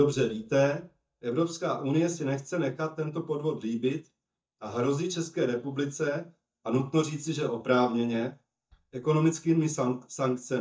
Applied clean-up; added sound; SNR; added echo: neural mask model DeepFilterNet 3.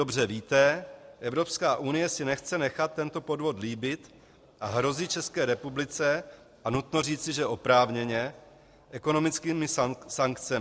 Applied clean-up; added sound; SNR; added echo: none; none; none; none.